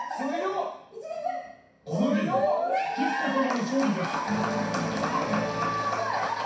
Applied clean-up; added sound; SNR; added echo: none; none; none; reverberation time 0.6 s.